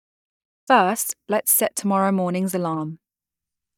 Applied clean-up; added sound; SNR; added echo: neural mask model DeepFilterNet 3.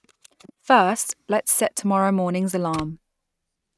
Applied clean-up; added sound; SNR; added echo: neural mask model RNNoise.